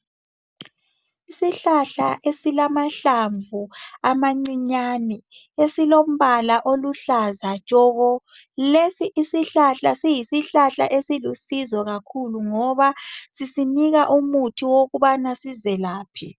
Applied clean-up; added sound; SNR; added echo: none; none; none; none.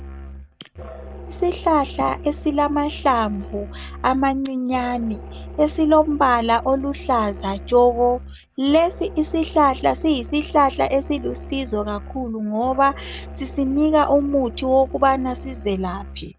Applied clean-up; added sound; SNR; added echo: none; Musical instrument; 14 dB; none.